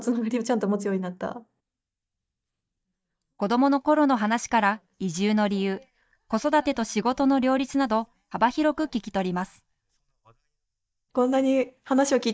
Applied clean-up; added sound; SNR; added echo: neural mask model DeepFilterNet 3.